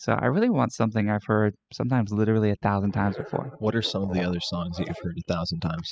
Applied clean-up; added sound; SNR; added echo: classical method spectral subtraction.